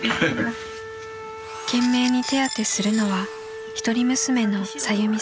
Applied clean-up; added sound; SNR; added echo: none; Tools + Wind instrument, woodwind instrument; 11 dB; none.